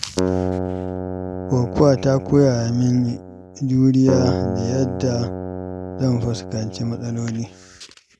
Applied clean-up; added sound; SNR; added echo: none; Keyboard (musical); 6 dB; none.